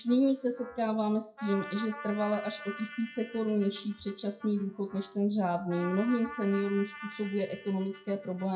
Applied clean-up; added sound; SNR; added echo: classical method WPE with log-MMSE.